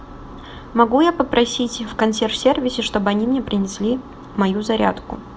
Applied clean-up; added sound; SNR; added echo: none; none; none; none.